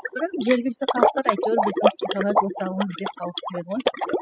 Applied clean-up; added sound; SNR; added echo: classical method spectral subtraction.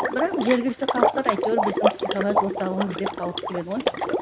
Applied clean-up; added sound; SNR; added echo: none; Water / Liquid; -2 dB; none.